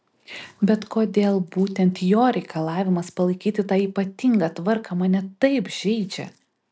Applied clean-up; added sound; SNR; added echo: none; none; none; none.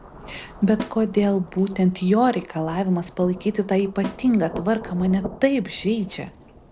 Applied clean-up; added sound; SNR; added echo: none; Rain / Thunderstorm + Snare drum; 16 dB; none.